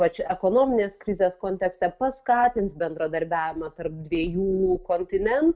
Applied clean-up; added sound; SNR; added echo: none; none; none; none.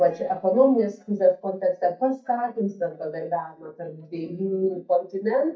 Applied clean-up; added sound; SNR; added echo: neural mask model DeepFilterNet 3.